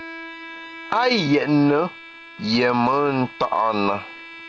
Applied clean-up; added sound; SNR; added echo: none; Bowed string instrument; 17 dB; none.